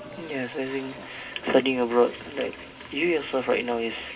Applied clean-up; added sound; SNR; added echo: none; Toilet flush; 18 dB; reverberation time 0.2 s.